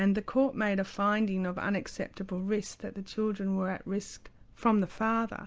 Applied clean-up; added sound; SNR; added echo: none; none; none; none.